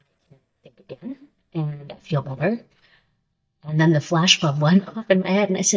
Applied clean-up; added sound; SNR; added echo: neural mask model DeepFilterNet 3.